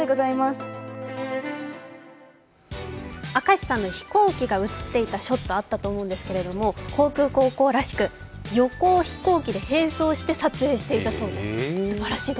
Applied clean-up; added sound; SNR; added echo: none; none; none; none.